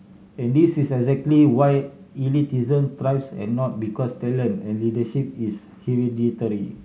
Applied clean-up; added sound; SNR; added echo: none; none; none; none.